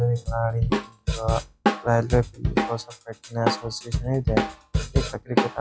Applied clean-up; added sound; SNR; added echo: classical method log-MMSE.